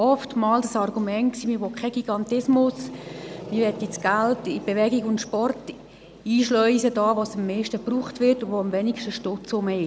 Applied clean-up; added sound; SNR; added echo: none; Growling; 19 dB; none.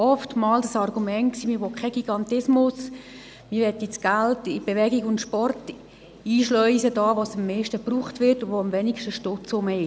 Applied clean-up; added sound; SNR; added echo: none; none; none; none.